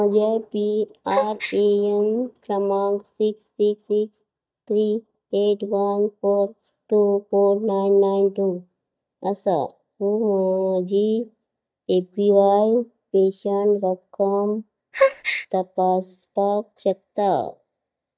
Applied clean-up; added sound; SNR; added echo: neural mask model DeepFilterNet 3.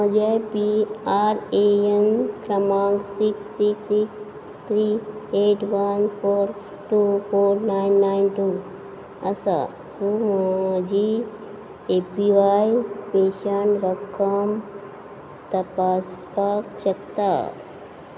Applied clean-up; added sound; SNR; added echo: none; none; none; none.